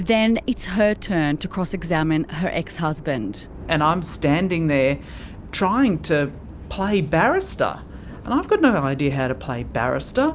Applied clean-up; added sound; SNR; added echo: none; none; none; none.